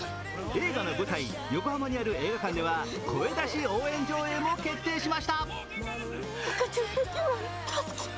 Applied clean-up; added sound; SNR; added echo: none; none; none; none.